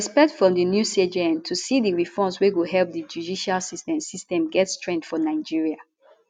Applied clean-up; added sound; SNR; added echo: none; none; none; none.